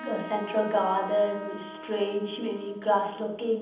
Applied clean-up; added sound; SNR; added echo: none; Trumpet; 14 dB; reverberation time 0.8 s.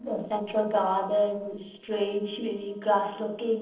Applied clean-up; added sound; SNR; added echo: neural separator model SepFormer DNS4.